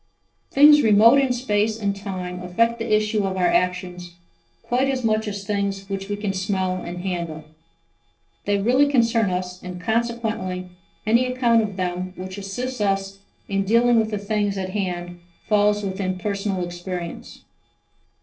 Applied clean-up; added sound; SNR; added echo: neural separator model SepFormer DNS4.